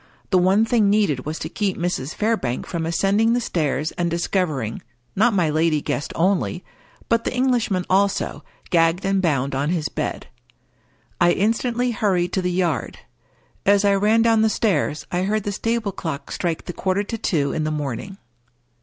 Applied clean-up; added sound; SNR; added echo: none; none; none; none.